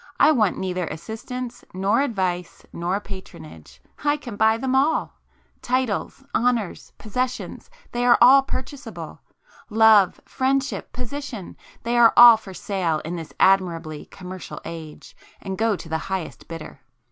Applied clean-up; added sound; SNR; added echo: none; none; none; none.